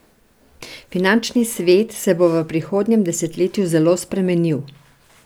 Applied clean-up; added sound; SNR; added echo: none; none; none; none.